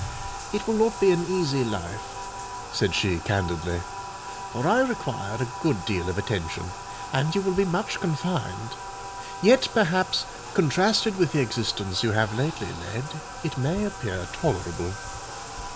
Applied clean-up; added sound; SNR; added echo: none; Bathtub (filling or washing); 10 dB; none.